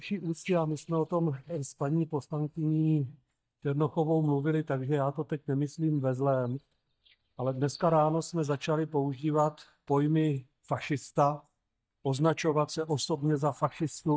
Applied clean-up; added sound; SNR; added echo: neural mask model DeepFilterNet 3.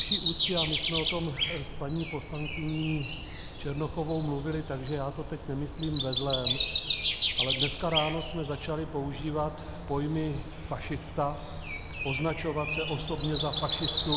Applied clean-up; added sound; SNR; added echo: none; Breathing; -2 dB; none.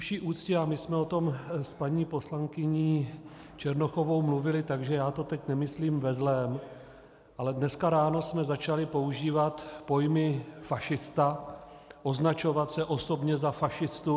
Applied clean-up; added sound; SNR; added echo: none; none; none; none.